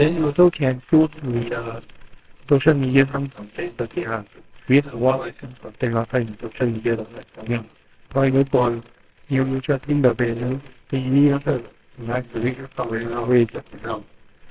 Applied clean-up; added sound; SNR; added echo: neural separator model SepFormer WHAMR!.